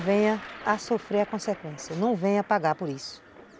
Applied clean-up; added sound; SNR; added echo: none; Thunder; 18 dB; none.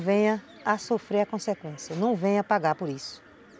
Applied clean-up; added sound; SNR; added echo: none; none; none; none.